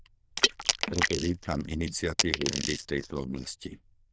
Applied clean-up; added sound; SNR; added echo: neural diffusion model UNIVERSE++.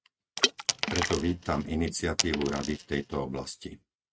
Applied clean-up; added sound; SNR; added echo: neural mask model RNNoise.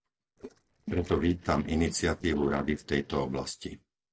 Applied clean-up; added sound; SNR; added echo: neural separator model SepFormer DNS4.